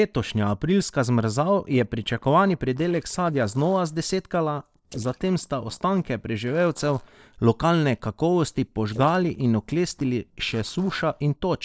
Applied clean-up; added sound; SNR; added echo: neural separator model SepFormer DNS4.